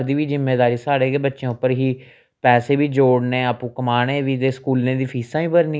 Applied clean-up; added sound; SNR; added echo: none; none; none; none.